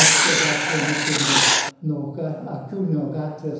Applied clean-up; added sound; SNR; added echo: none; Writing; -5 dB; reverberation time 1.0 s.